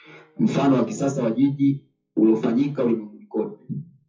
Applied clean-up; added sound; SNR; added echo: classical method WPE with log-MMSE.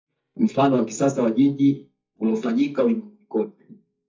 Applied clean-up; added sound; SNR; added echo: neural mask model DeepFilterNet 3.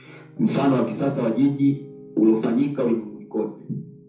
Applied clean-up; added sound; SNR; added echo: none; Piano; 20 dB; reverberation time 0.6 s.